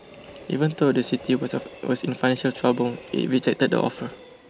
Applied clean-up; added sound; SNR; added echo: none; Train; 19 dB; none.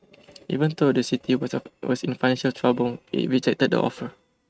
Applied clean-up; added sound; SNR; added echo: neural mask model RNNoise.